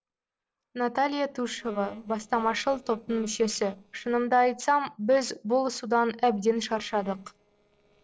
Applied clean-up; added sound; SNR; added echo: neural separator model SepFormer DNS4.